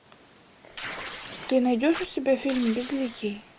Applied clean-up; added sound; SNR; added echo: none; Tearing; 10 dB; none.